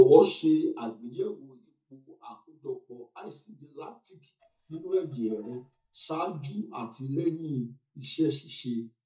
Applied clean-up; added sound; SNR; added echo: neural mask model DeepFilterNet 3.